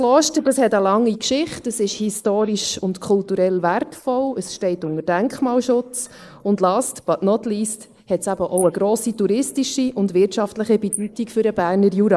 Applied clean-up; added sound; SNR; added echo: neural mask model Resemble Enhance denoiser.